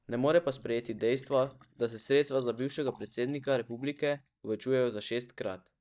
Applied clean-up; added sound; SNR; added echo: neural mask model DeepFilterNet 3.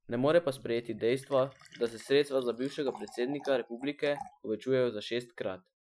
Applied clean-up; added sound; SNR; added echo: classical method Wiener filter.